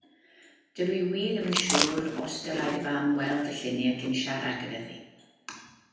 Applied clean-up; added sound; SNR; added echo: none; Chewing, mastication; 3 dB; reverberation time 0.9 s.